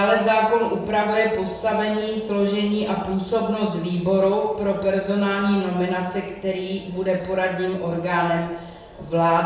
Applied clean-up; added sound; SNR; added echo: none; none; none; reverberation time 0.8 s.